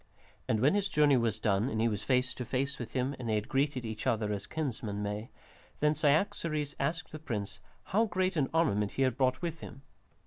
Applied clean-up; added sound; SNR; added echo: none; none; none; none.